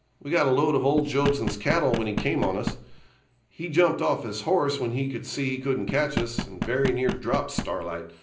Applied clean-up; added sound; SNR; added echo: none; Knock; 6 dB; reverberation time 0.5 s.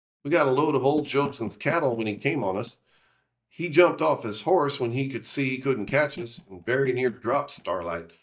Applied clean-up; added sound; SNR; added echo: neural mask model DeepFilterNet 3.